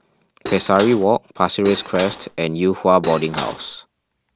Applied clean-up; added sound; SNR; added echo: none; Cutlery, silverware / Dishes, pots, and pans; 9 dB; none.